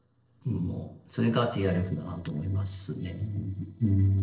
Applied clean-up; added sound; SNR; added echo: neural separator model SepFormer DNS4.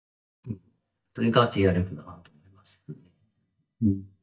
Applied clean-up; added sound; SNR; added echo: neural mask model DeepFilterNet 3.